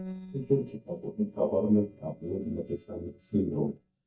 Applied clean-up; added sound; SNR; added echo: neural mask model DeepFilterNet 3.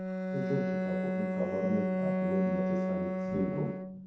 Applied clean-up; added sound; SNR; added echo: none; Bowed string instrument; -4 dB; reverberation time 0.6 s.